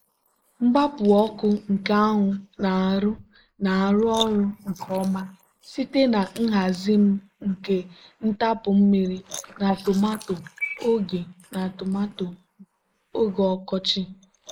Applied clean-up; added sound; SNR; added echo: neural mask model Resemble Enhance denoiser.